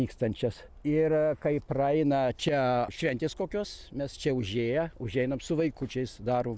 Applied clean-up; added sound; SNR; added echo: none; none; none; none.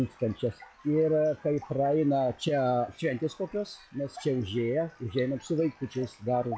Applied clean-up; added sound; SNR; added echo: classical method log-MMSE.